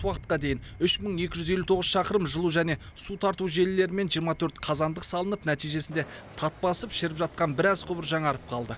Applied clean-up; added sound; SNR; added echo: none; none; none; none.